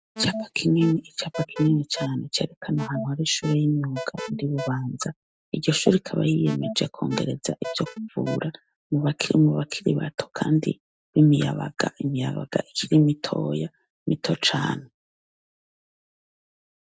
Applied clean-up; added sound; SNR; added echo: neural mask model RNNoise.